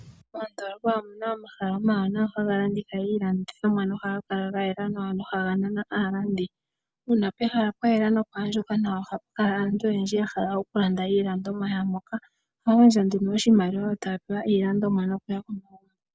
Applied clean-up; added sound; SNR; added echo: none; none; none; none.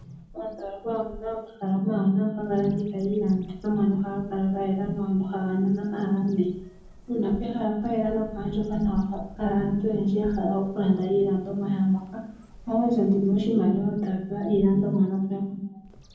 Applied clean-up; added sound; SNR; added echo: none; Bird vocalization, bird call, bird song; 20 dB; reverberation time 0.7 s.